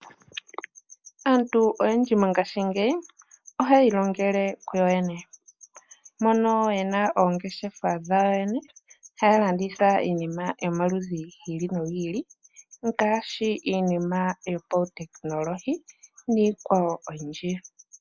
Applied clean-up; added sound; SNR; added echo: neural mask model Resemble Enhance denoiser.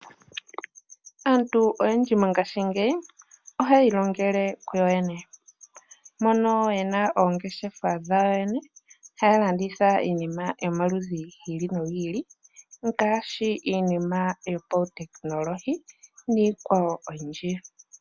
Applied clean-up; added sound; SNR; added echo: none; none; none; none.